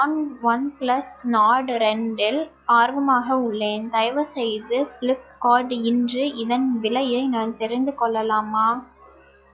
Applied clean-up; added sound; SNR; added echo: classical method log-MMSE.